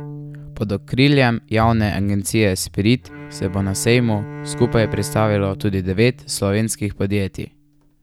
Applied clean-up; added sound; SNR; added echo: none; Bowed string instrument + Bowed string instrument; 14 dB; none.